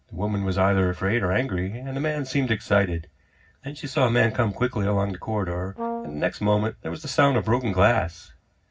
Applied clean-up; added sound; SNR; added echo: none; Brass instrument; 8 dB; reverberation time 0.4 s.